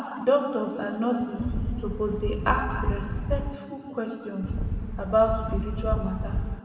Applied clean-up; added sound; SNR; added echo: none; Wind; 1 dB; reverberation time 2.5 s.